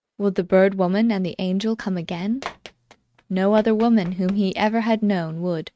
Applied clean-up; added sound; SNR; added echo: neural mask model RNNoise.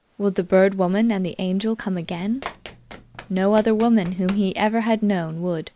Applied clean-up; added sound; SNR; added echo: none; Run; 20 dB; none.